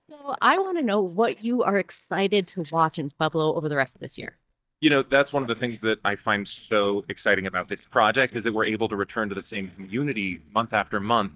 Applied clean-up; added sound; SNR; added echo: neural mask model DeepFilterNet 3.